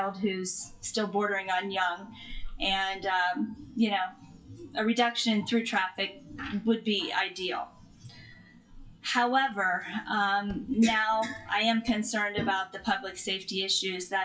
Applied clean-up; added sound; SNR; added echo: classical method WPE with log-MMSE.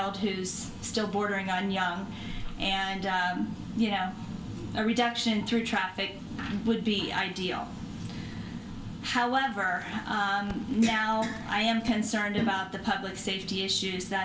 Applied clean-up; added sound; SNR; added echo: none; Crackle; 19 dB; reverberation time 0.3 s.